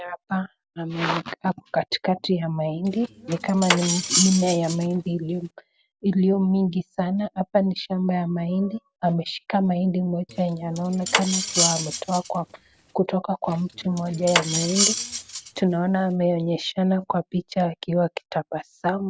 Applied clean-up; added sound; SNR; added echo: none; Cutlery, silverware; 3 dB; none.